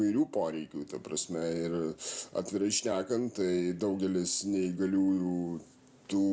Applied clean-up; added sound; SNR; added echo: none; none; none; none.